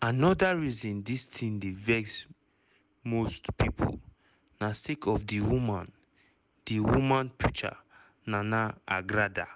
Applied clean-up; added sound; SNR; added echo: none; none; none; none.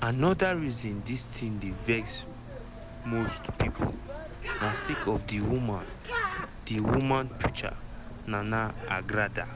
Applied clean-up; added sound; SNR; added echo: none; Bird; 7 dB; none.